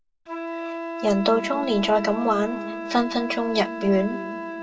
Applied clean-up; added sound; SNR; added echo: none; Wind instrument, woodwind instrument; 8 dB; reverberation time 2.2 s.